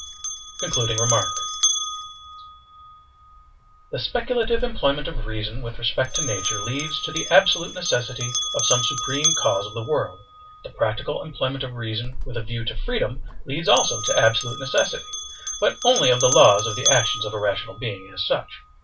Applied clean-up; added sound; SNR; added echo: none; Bell; 4 dB; reverberation time 0.2 s.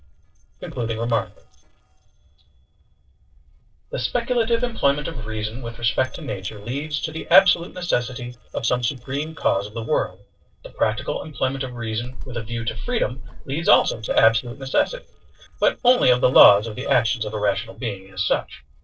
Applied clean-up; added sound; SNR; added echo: neural separator model SepFormer DNS4.